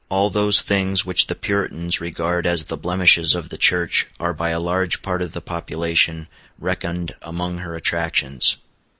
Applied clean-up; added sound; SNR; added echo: neural mask model Resemble Enhance denoiser.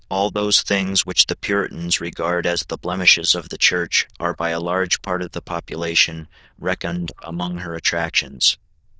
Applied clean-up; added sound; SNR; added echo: neural diffusion model UNIVERSE++.